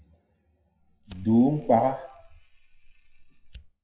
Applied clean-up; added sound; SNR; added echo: classical method WPE with log-MMSE.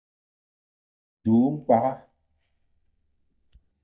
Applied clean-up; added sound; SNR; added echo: neural mask model DeepFilterNet 3.